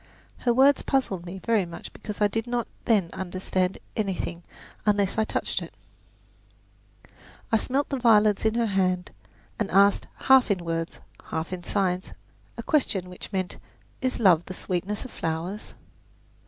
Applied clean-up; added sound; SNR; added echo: none; none; none; none.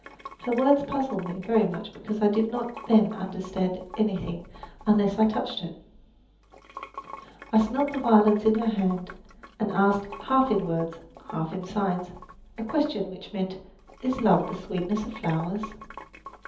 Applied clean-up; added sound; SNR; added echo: none; Sink (filling or washing) / Water; 18 dB; reverberation time 0.7 s.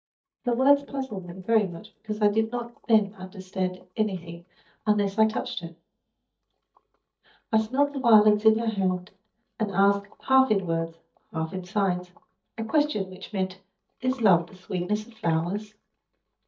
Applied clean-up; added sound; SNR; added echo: neural mask model DeepFilterNet 3.